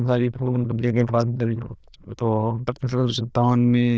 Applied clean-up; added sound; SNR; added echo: neural diffusion model UNIVERSE++.